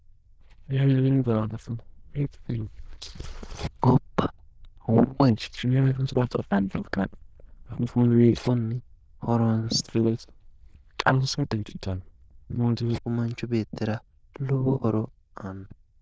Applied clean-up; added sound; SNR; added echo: neural diffusion model UNIVERSE++.